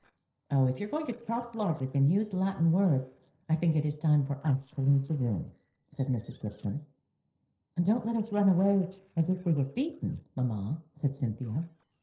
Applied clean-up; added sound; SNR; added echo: neural separator model SepFormer DNS4.